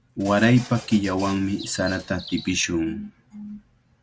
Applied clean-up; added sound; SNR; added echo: none; Bird + Printer; 17 dB; none.